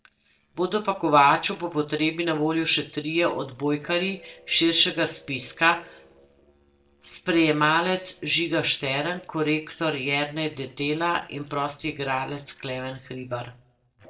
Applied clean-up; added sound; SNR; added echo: neural separator model SepFormer DNS4.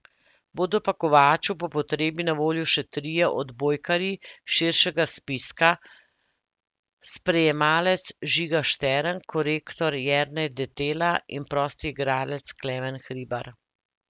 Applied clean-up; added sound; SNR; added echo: none; none; none; none.